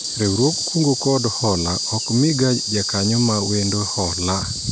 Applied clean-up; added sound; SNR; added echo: none; Insect; 4 dB; none.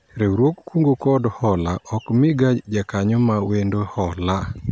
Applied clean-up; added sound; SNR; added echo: none; none; none; none.